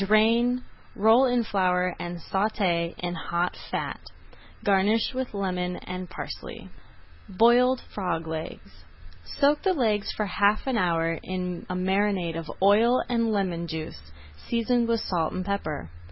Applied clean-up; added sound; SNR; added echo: none; none; none; none.